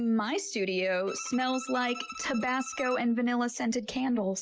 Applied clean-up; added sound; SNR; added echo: none; Bowed string instrument; 14 dB; none.